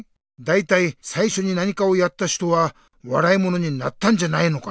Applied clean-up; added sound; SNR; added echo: none; none; none; none.